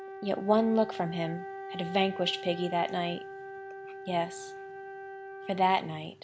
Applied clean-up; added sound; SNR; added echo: none; Wind instrument, woodwind instrument; 11 dB; none.